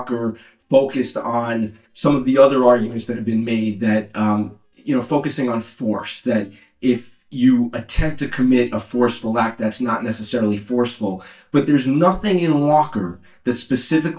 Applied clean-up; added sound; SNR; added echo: neural mask model DeepFilterNet 3.